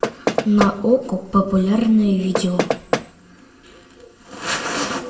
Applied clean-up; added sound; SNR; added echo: none; Knock; 3 dB; reverberation time 0.9 s.